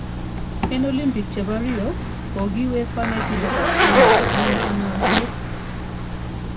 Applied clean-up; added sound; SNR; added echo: none; Zipper (clothing); -4 dB; reverberation time 0.2 s.